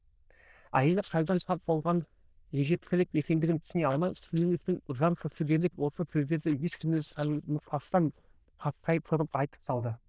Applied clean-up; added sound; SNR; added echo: neural diffusion model UNIVERSE++.